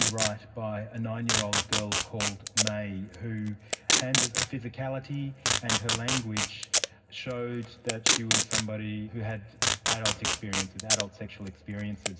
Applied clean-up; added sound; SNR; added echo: none; Packing tape, duct tape; -4 dB; reverberation time 0.4 s.